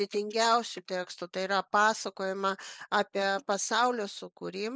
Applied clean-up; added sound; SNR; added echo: neural mask model Resemble Enhance denoiser.